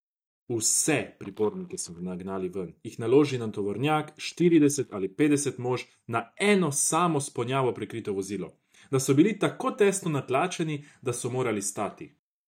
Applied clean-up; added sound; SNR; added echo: neural mask model DeepFilterNet 3.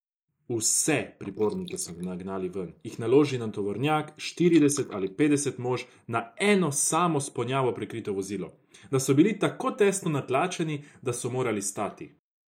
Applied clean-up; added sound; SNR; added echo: neural mask model Resemble Enhance denoiser.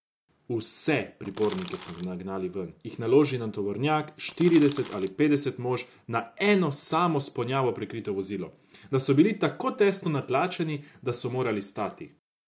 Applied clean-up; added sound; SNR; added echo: none; Crackle; 12 dB; none.